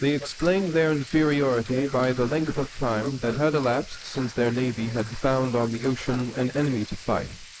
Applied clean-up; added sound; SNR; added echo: neural mask model Resemble Enhance denoiser.